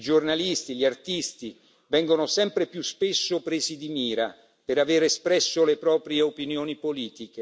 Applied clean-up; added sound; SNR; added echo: none; none; none; none.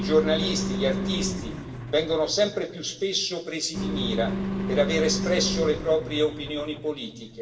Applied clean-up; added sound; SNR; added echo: none; Engine; 4 dB; reverberation time 0.8 s.